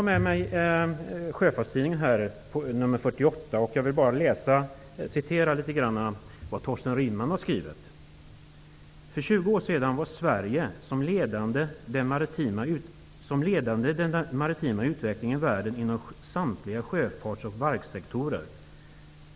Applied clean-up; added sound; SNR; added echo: none; none; none; none.